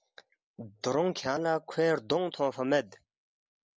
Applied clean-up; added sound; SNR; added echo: none; none; none; none.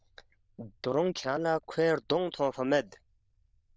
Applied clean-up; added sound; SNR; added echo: neural diffusion model UNIVERSE++.